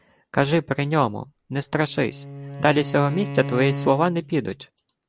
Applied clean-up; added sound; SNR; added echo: none; Bowed string instrument; 10 dB; none.